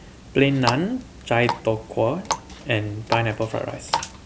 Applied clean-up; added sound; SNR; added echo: none; Water tap, faucet; 8 dB; none.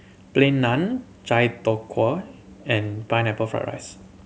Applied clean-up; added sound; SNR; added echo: none; none; none; none.